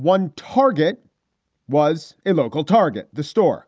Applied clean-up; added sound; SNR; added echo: none; none; none; none.